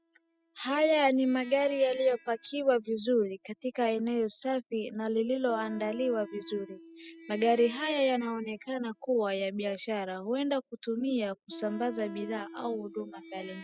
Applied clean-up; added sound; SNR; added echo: classical method spectral subtraction.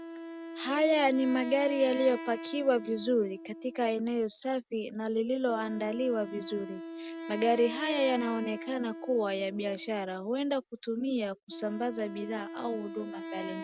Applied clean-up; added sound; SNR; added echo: none; Wind instrument, woodwind instrument; 11 dB; none.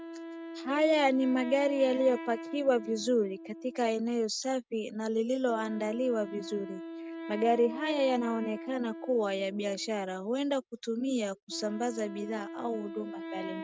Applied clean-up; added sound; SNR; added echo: neural mask model RNNoise.